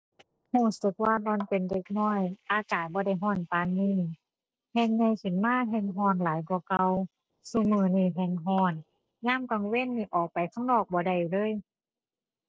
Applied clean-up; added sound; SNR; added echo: neural separator model SepFormer DNS4.